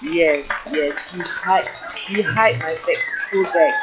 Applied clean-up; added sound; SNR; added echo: classical method log-MMSE.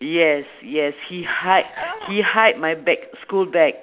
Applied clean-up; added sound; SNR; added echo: none; none; none; none.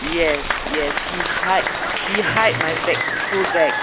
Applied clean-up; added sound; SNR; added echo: none; Applause; 1 dB; none.